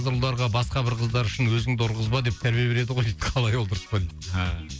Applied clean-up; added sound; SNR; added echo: none; none; none; none.